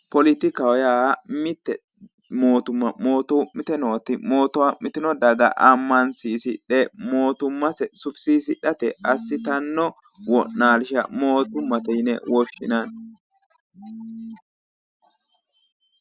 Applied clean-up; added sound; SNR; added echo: none; none; none; none.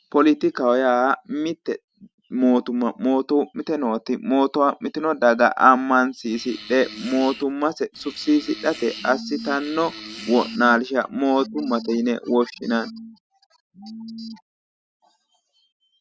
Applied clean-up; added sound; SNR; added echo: none; Fart; 16 dB; none.